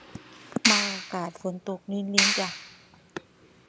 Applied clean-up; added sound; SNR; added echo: none; Clapping; -4 dB; none.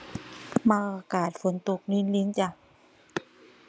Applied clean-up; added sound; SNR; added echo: none; none; none; none.